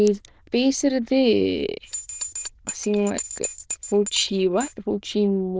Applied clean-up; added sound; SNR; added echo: neural diffusion model UNIVERSE++.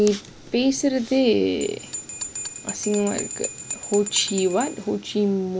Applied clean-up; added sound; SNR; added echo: none; Bell; 10 dB; none.